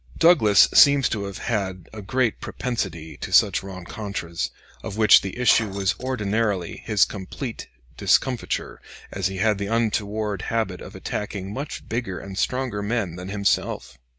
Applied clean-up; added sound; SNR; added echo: none; Keys jangling; 17 dB; none.